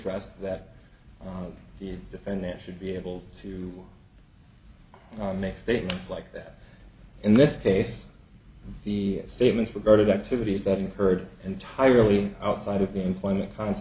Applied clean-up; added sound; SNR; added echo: none; none; none; none.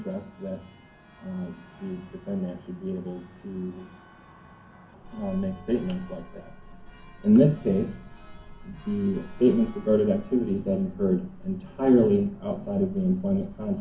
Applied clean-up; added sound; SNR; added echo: none; Church bell; 19 dB; reverberation time 0.3 s.